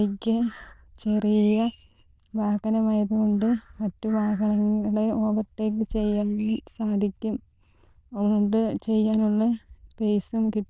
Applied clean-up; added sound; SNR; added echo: neural diffusion model UNIVERSE++.